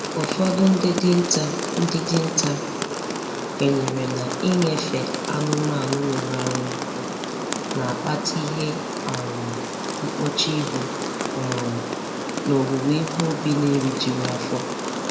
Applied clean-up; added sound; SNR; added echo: none; Rain; 3 dB; reverberation time 1.4 s.